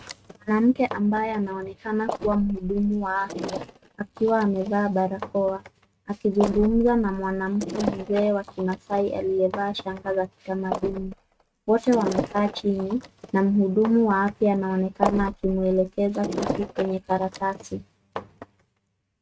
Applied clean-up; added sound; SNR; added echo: neural mask model RNNoise.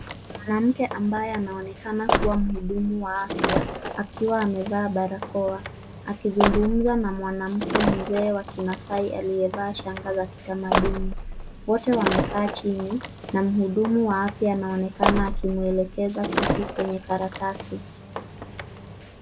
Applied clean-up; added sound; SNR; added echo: none; Slam; 3 dB; none.